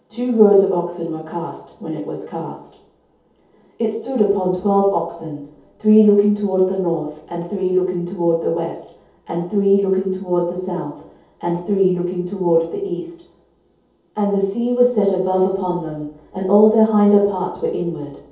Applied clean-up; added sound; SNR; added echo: none; none; none; reverberation time 0.7 s.